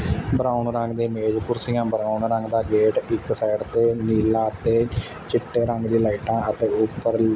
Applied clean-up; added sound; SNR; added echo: none; none; none; none.